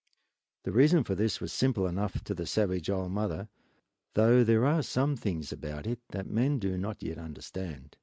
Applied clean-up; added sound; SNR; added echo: none; none; none; none.